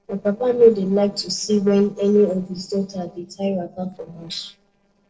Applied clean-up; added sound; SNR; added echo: neural separator model SepFormer DNS4.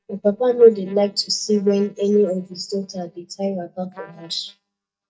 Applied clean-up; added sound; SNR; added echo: neural mask model DeepFilterNet 3.